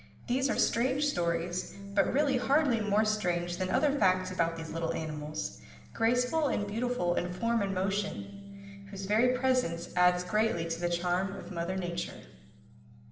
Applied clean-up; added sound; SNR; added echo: none; Bass guitar; 18 dB; reverberation time 1.0 s.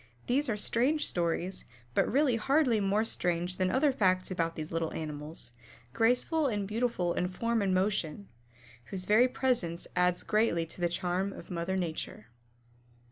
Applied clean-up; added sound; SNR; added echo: none; none; none; none.